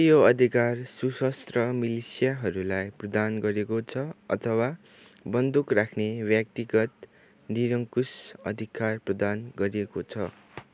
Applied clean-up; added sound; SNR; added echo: none; none; none; none.